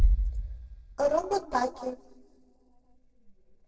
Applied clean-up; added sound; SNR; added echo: neural separator model SepFormer DNS4.